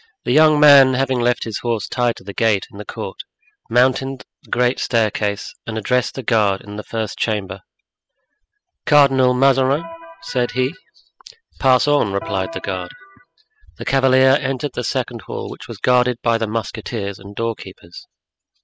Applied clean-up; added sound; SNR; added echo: classical method spectral subtraction.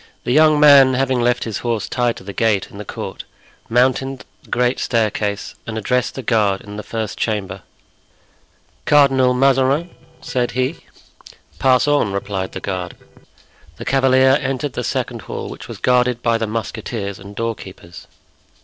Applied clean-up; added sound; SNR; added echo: neural separator model SepFormer DNS4.